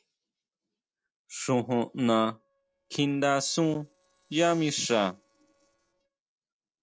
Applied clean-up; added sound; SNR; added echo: neural separator model SepFormer DNS4.